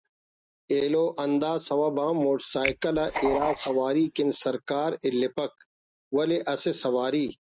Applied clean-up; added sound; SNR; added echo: neural mask model RNNoise.